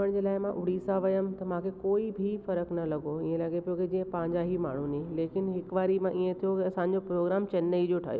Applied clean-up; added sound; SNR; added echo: none; none; none; none.